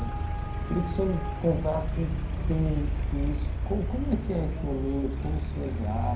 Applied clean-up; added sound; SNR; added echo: none; Traffic noise, roadway noise; -1 dB; reverberation time 0.5 s.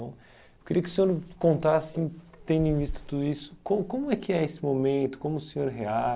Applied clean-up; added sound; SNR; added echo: none; none; none; none.